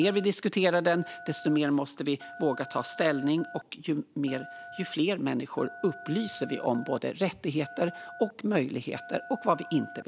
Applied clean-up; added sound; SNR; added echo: none; Telephone; 17 dB; none.